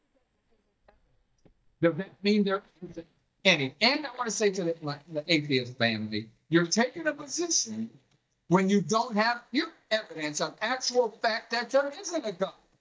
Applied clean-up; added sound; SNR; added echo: neural mask model DeepFilterNet 3.